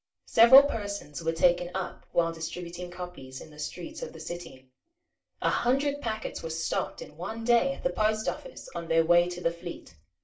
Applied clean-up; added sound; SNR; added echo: none; none; none; reverberation time 0.2 s.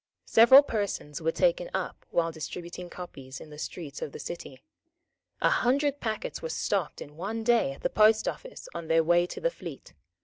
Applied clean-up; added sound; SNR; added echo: none; none; none; none.